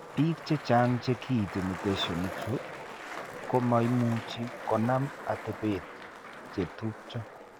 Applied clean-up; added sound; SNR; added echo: none; Skateboard + Applause; 11 dB; none.